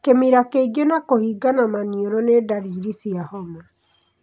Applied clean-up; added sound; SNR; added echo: none; none; none; none.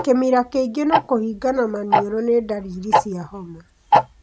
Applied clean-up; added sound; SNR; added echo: none; Tick-tock; 2 dB; none.